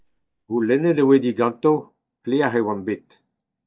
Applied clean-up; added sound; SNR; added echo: neural mask model DeepFilterNet 3.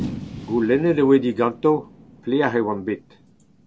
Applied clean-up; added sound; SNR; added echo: none; Fireworks; 15 dB; none.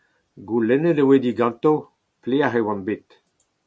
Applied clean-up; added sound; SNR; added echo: none; none; none; none.